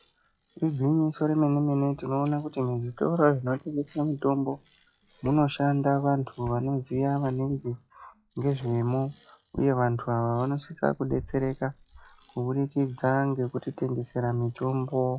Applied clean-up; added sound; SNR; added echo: classical method log-MMSE.